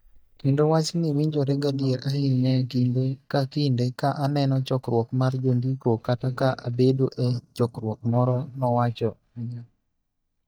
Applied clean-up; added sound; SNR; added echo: neural mask model DeepFilterNet 3.